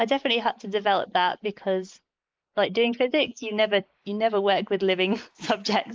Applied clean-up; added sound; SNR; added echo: neural mask model Resemble Enhance denoiser.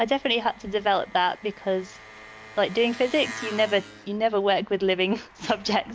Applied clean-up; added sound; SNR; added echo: none; Engine; 18 dB; none.